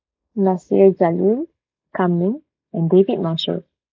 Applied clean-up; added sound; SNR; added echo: neural mask model Resemble Enhance denoiser.